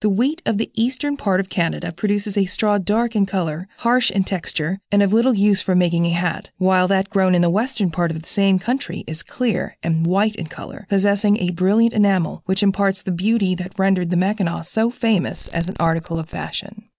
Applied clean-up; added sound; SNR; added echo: neural mask model DeepFilterNet 3.